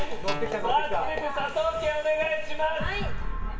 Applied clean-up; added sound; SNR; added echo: none; Guitar; 12 dB; reverberation time 0.2 s.